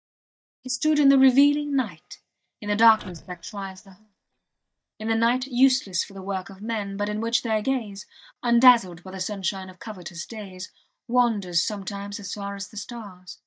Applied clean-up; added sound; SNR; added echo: neural mask model DeepFilterNet 3.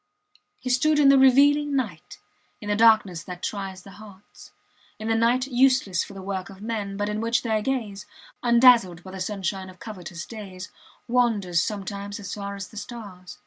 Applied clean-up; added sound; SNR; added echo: none; none; none; none.